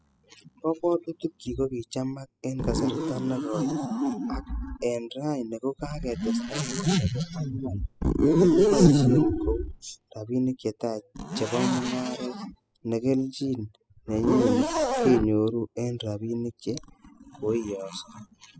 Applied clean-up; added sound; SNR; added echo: classical method spectral subtraction.